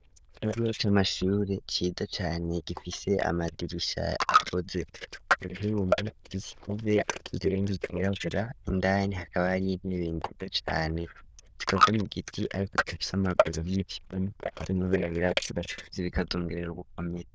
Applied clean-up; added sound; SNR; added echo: neural diffusion model UNIVERSE++.